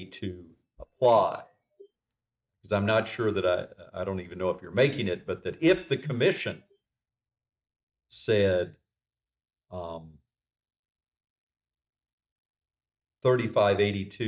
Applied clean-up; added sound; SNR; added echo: neural mask model DeepFilterNet 3.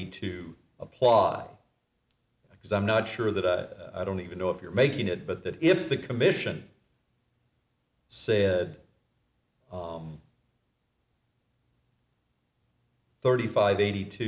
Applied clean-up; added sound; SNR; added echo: none; none; none; none.